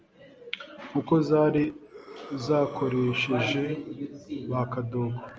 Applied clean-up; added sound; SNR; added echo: none; Breathing; 18 dB; none.